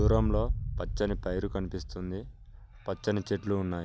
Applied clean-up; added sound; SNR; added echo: none; Boom; 2 dB; none.